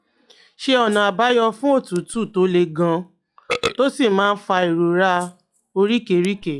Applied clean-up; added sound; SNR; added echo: classical method log-MMSE.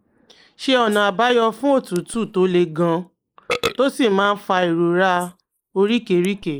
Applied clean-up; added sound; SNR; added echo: neural mask model Resemble Enhance denoiser.